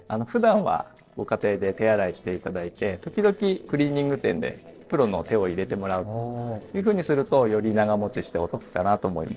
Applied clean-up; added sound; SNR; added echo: neural separator model SepFormer DNS4.